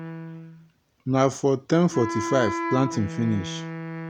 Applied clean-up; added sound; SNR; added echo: none; Wind instrument, woodwind instrument; 8 dB; none.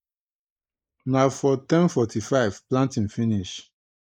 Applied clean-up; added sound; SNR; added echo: neural mask model Resemble Enhance denoiser.